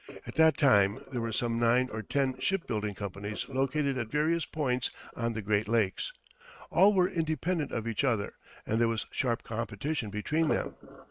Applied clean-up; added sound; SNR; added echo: neural mask model RNNoise.